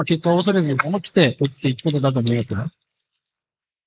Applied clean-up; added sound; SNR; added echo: neural mask model Resemble Enhance denoiser.